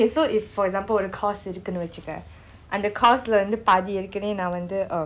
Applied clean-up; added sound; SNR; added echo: none; none; none; none.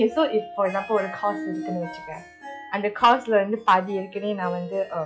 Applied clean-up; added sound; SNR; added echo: classical method log-MMSE.